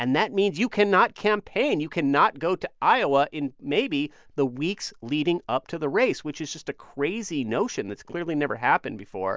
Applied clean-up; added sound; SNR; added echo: none; none; none; none.